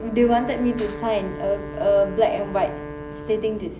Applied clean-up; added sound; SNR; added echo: none; Wind instrument, woodwind instrument; 12 dB; none.